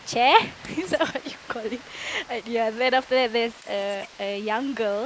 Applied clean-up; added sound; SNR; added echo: neural mask model Resemble Enhance denoiser.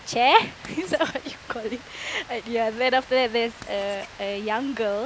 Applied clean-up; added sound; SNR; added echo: none; Rain + Writing; 19 dB; none.